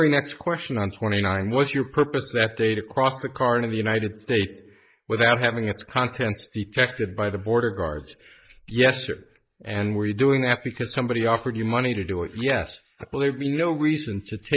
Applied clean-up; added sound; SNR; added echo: neural mask model Resemble Enhance denoiser.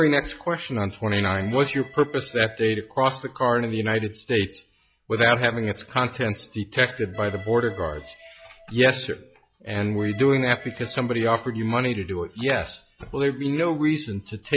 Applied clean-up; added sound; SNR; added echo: classical method log-MMSE.